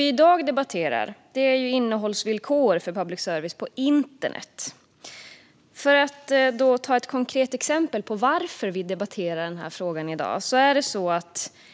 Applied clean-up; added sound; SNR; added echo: none; none; none; none.